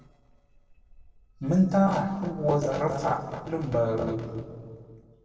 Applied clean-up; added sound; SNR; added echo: neural separator model SepFormer DNS4.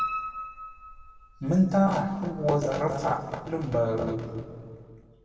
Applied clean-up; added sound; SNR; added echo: none; Piano; 13 dB; reverberation time 1.9 s.